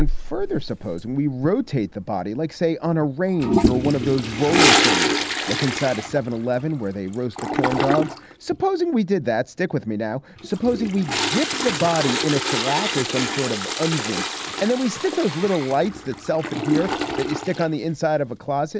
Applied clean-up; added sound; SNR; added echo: none; Toilet flush; 2 dB; none.